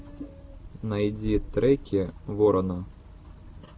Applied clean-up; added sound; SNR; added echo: none; none; none; none.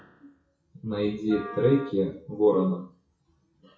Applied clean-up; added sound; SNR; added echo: classical method WPE with log-MMSE.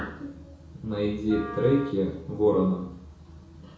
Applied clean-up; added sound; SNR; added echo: none; Wind instrument, woodwind instrument; 17 dB; reverberation time 0.5 s.